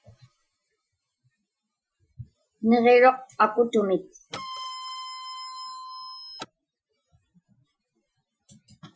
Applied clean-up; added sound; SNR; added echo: classical method Wiener filter.